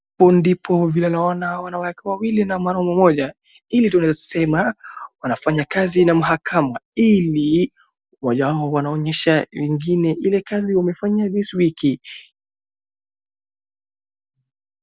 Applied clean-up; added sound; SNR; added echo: none; none; none; none.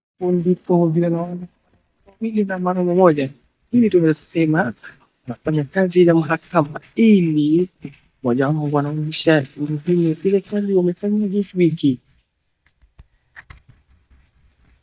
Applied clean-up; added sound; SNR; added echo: neural mask model DeepFilterNet 3.